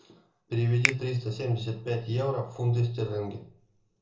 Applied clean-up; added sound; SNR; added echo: none; Finger snapping; 7 dB; reverberation time 0.5 s.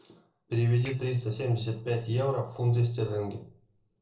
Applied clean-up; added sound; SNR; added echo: neural separator model SepFormer DNS4.